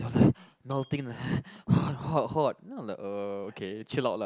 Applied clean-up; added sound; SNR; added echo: none; Bell; 18 dB; none.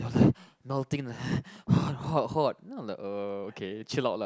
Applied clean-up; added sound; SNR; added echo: none; none; none; none.